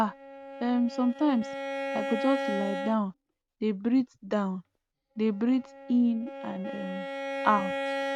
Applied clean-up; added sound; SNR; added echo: neural mask model RNNoise.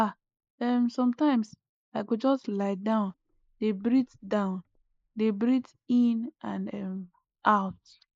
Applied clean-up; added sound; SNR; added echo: neural mask model Resemble Enhance denoiser.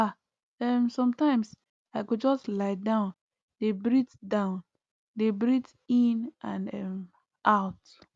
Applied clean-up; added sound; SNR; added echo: none; none; none; none.